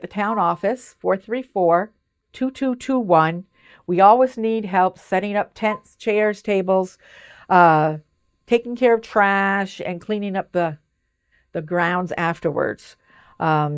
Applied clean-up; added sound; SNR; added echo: neural mask model DeepFilterNet 3.